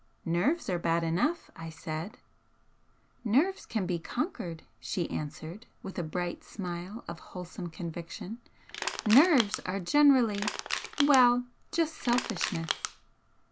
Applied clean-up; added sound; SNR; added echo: none; Crushing; 6 dB; none.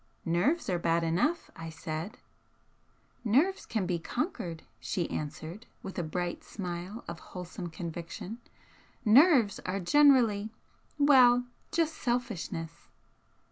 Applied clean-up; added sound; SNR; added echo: none; none; none; none.